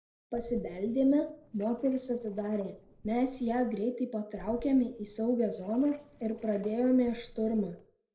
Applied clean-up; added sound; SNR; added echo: neural separator model SepFormer DNS4.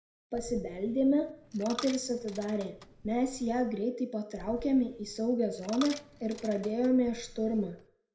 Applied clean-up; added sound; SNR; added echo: none; Coin (dropping); 16 dB; reverberation time 0.4 s.